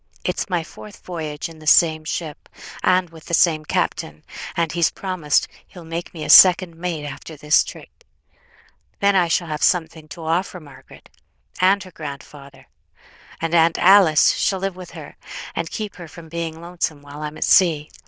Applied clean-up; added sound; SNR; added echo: neural diffusion model UNIVERSE++.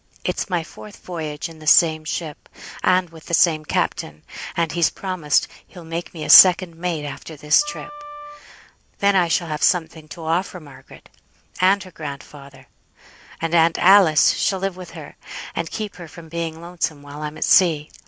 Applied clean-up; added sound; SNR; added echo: none; Wind instrument, woodwind instrument; 14 dB; none.